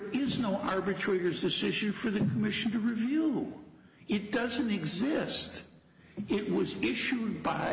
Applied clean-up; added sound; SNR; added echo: none; none; none; none.